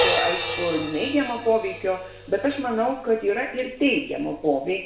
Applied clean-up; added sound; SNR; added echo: none; Crash cymbal; -1 dB; reverberation time 0.7 s.